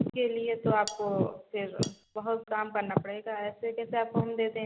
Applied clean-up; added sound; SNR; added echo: none; Cutlery, silverware; 13 dB; none.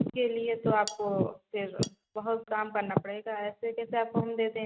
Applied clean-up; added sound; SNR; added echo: neural mask model RNNoise.